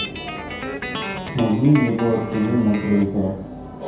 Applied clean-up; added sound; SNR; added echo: none; Guitar; 9 dB; reverberation time 0.6 s.